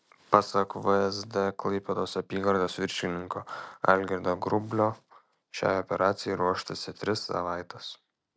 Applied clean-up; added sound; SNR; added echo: none; none; none; none.